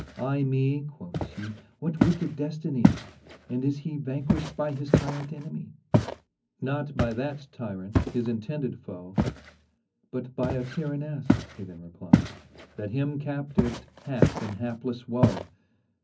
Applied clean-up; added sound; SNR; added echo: none; Walk, footsteps; -2 dB; reverberation time 0.4 s.